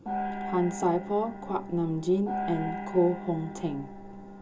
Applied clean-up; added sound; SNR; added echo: none; Gong; 7 dB; reverberation time 0.2 s.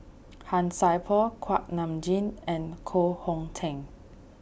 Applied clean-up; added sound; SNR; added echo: none; none; none; none.